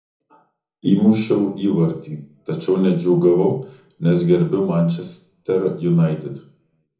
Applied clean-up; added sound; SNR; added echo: none; none; none; reverberation time 0.6 s.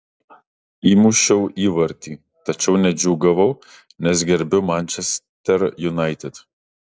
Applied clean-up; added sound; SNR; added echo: none; none; none; none.